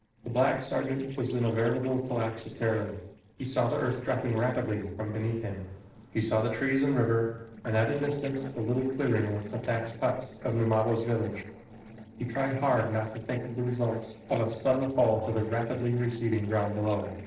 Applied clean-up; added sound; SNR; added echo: neural separator model SepFormer DNS4.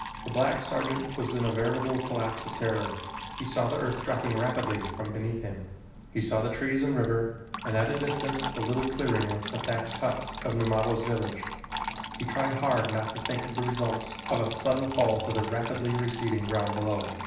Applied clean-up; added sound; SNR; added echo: none; Trickle, dribble / Water tap, faucet; 7 dB; reverberation time 0.9 s.